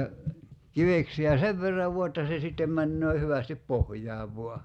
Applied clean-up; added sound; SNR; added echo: none; none; none; none.